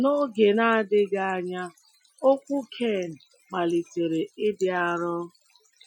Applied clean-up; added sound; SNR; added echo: classical method Wiener filter.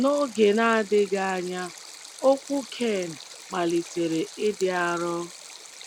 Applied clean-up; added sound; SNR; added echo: none; Stream; 17 dB; none.